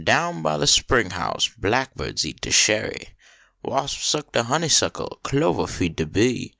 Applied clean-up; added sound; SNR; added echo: none; none; none; none.